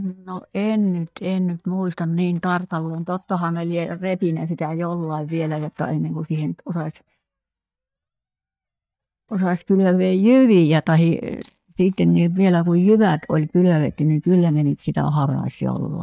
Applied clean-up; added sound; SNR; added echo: neural mask model DeepFilterNet 3.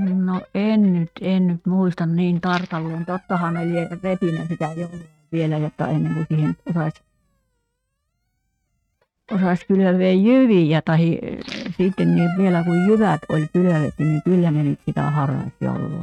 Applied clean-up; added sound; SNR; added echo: neural mask model RNNoise.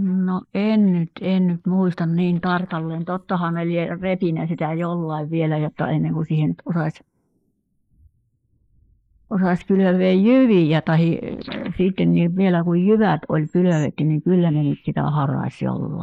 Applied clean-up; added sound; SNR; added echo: neural mask model Resemble Enhance denoiser.